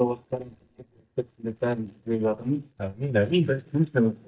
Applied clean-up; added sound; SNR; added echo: neural mask model DeepFilterNet 3.